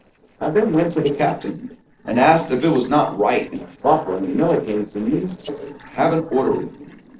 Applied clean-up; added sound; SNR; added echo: neural separator model SepFormer DNS4.